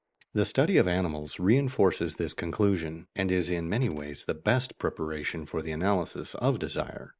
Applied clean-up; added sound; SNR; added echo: neural mask model Resemble Enhance denoiser.